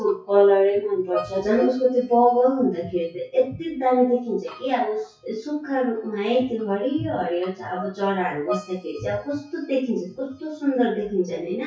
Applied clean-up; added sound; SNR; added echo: classical method WPE with log-MMSE.